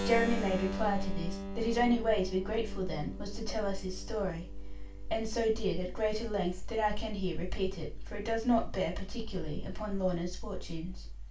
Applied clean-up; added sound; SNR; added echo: none; Keyboard (musical); 12 dB; reverberation time 0.3 s.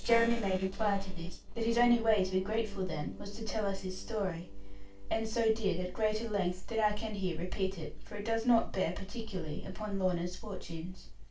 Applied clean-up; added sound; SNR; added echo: neural separator model SepFormer DNS4.